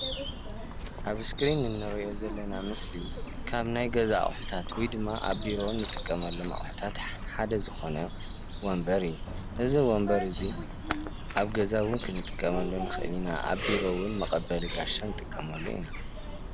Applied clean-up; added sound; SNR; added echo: none; Bird vocalization, bird call, bird song; 3 dB; none.